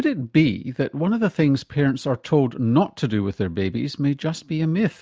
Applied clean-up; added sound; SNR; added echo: none; none; none; none.